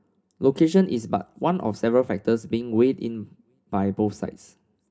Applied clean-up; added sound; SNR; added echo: none; none; none; reverberation time 0.3 s.